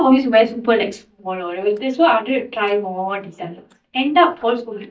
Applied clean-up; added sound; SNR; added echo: neural mask model DeepFilterNet 3.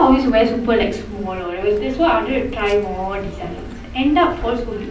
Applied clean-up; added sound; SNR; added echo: none; Bird; 14 dB; reverberation time 0.6 s.